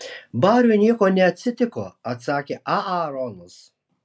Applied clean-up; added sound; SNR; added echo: none; none; none; none.